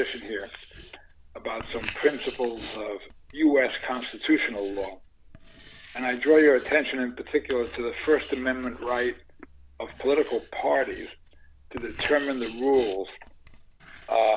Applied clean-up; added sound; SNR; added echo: none; Writing; 17 dB; none.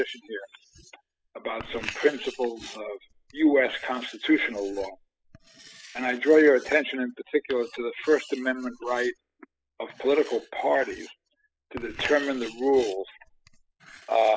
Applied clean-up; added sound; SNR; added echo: classical method spectral subtraction.